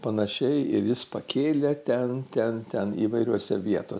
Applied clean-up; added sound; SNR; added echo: none; none; none; none.